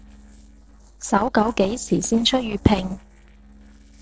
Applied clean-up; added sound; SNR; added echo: neural separator model SepFormer DNS4.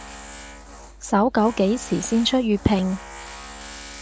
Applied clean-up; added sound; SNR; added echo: none; Tools; 16 dB; none.